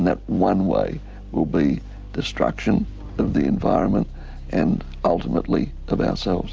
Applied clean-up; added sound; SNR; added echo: none; none; none; none.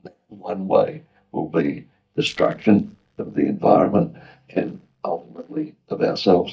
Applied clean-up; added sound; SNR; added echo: neural mask model DeepFilterNet 3.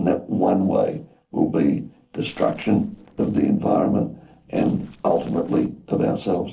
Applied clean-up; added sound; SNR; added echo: neural separator model SepFormer DNS4.